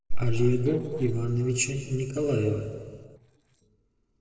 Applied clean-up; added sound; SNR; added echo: neural separator model SepFormer DNS4.